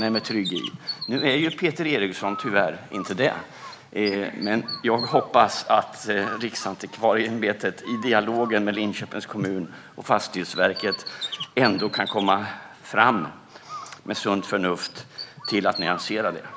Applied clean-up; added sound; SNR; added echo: none; Bird; 13 dB; none.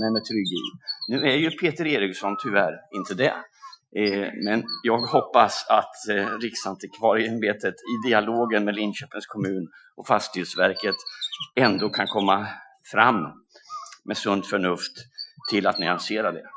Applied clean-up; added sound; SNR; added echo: classical method Wiener filter.